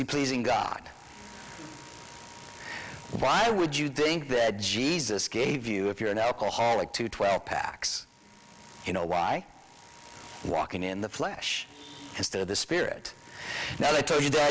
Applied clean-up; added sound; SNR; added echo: none; none; none; none.